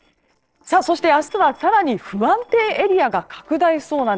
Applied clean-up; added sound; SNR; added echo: neural separator model SepFormer DNS4.